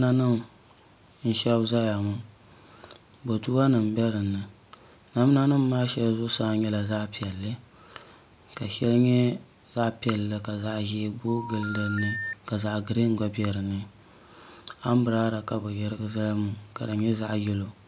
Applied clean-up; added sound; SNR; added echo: none; Telephone; 8 dB; none.